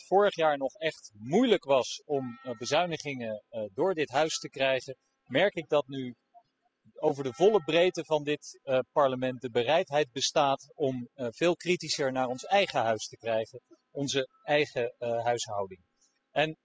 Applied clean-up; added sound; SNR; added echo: classical method spectral subtraction.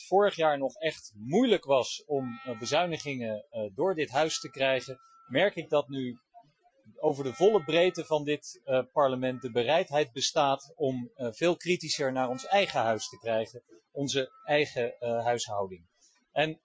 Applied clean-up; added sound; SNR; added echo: classical method Wiener filter.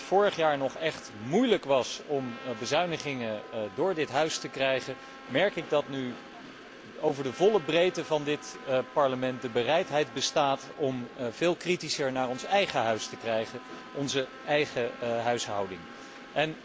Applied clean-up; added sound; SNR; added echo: none; Trumpet + Train; 16 dB; none.